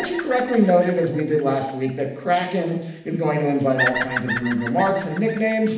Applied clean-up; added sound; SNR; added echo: none; Bird vocalization, bird call, bird song; 10 dB; reverberation time 0.8 s.